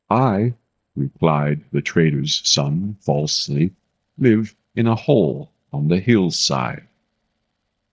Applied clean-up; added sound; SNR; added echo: neural mask model DeepFilterNet 3.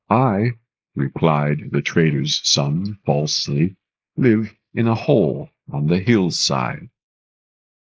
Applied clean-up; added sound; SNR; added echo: neural mask model Resemble Enhance denoiser.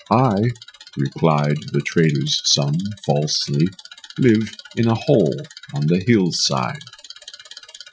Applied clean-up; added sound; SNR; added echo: classical method Wiener filter.